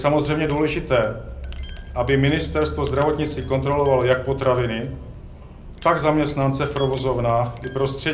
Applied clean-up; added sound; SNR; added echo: none; Wind chime; 13 dB; reverberation time 0.5 s.